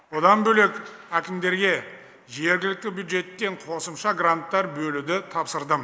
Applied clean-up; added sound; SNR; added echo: none; none; none; none.